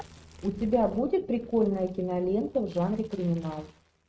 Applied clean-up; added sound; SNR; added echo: neural mask model RNNoise.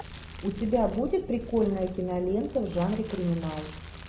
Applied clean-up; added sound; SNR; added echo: none; Crumpling, crinkling; 19 dB; none.